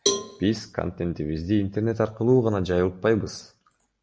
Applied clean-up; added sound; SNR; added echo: none; Cowbell; 8 dB; none.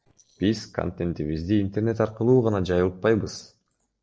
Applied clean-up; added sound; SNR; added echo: neural separator model SepFormer DNS4.